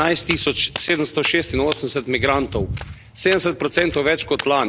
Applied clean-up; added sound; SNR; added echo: none; Walk, footsteps; 11 dB; none.